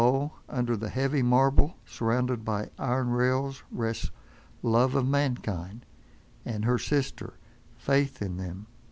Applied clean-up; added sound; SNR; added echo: none; none; none; none.